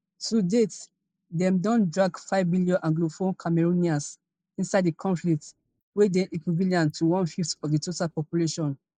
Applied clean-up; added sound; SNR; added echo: neural mask model Resemble Enhance denoiser.